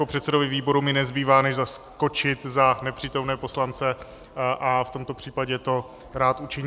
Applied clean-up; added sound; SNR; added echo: none; none; none; none.